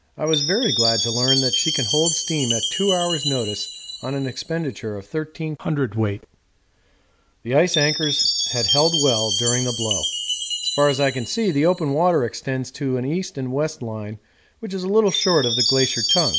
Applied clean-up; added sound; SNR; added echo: none; Chime; 3 dB; none.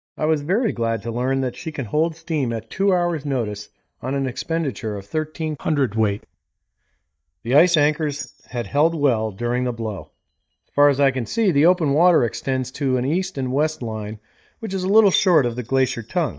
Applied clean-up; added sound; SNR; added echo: neural mask model DeepFilterNet 3.